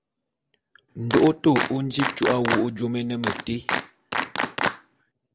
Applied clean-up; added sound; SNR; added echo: none; Clapping; 3 dB; none.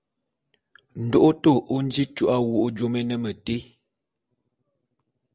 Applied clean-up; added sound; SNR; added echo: none; none; none; none.